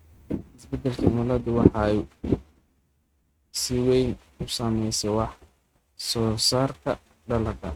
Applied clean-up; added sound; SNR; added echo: neural mask model RNNoise.